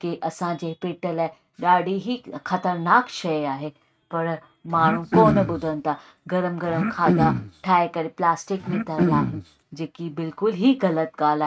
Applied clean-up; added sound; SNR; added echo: neural mask model RNNoise.